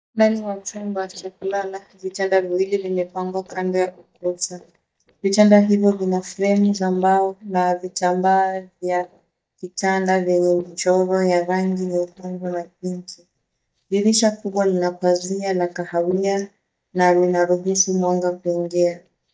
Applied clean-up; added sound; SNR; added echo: neural mask model DeepFilterNet 3.